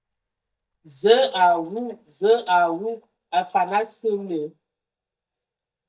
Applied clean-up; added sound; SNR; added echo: neural mask model DeepFilterNet 3.